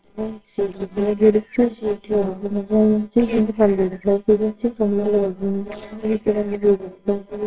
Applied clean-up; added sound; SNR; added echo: neural separator model SepFormer WHAMR!.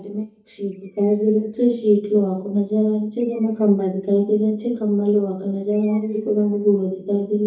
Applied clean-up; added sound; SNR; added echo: neural mask model DeepFilterNet 3.